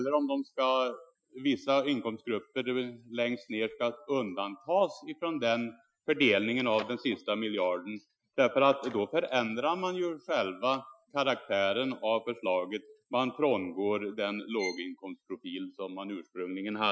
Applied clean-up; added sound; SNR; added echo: classical method Wiener filter.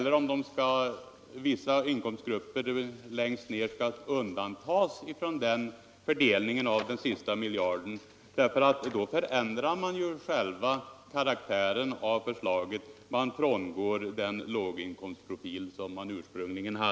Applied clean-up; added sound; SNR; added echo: none; none; none; none.